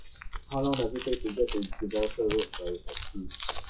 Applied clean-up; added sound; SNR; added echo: classical method WPE with log-MMSE.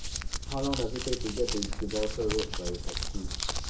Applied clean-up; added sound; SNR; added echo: none; Crumpling, crinkling; -2 dB; reverberation time 0.2 s.